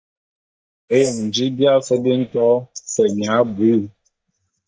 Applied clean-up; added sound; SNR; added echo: neural mask model DeepFilterNet 3.